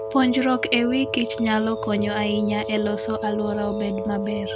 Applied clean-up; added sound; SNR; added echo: none; Wind instrument, woodwind instrument; 6 dB; none.